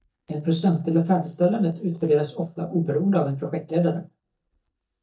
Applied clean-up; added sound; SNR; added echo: neural mask model DeepFilterNet 3.